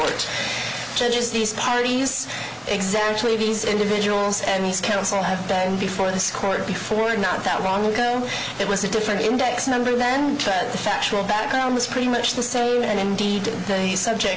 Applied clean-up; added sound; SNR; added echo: none; none; none; none.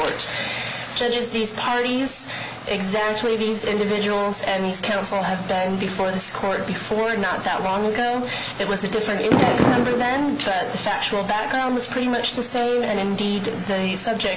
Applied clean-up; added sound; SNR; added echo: none; Fireworks; -1 dB; none.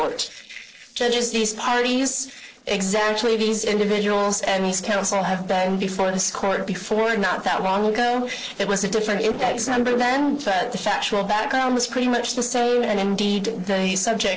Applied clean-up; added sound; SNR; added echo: neural separator model SepFormer DNS4.